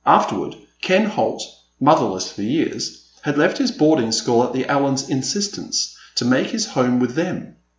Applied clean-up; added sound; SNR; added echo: none; none; none; none.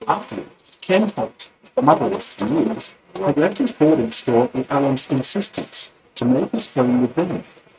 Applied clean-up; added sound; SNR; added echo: neural mask model RNNoise.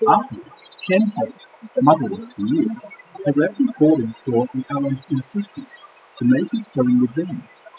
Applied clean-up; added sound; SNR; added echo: classical method spectral subtraction.